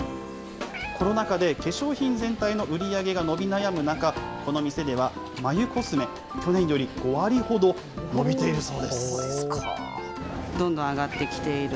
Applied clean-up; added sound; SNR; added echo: none; Meow; 18 dB; none.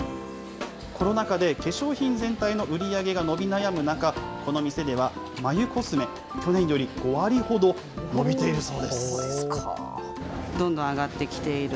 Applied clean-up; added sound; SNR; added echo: none; none; none; none.